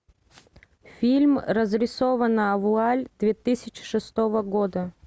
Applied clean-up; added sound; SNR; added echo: none; none; none; none.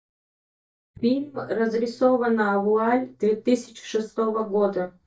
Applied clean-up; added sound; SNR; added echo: neural mask model DeepFilterNet 3.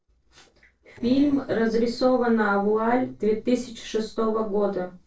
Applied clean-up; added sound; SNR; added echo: neural separator model SepFormer DNS4.